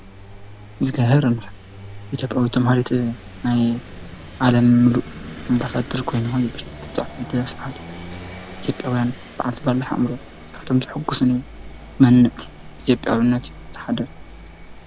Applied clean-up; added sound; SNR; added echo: none; Engine / Vehicle; 15 dB; none.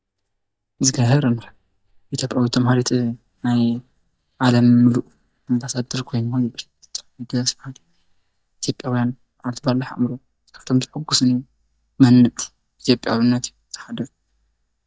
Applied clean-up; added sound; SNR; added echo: neural mask model DeepFilterNet 3.